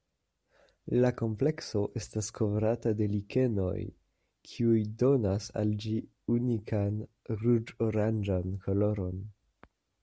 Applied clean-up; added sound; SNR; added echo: none; none; none; none.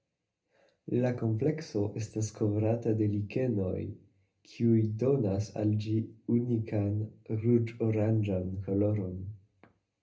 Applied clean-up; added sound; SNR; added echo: none; none; none; reverberation time 0.3 s.